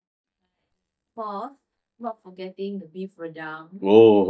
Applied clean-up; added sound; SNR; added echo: neural mask model DeepFilterNet 3.